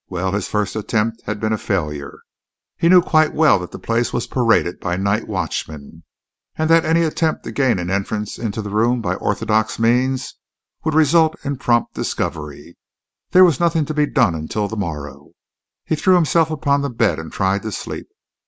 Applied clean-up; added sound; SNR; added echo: none; none; none; none.